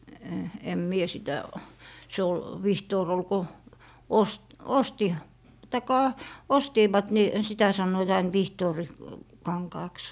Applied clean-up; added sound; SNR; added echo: none; none; none; none.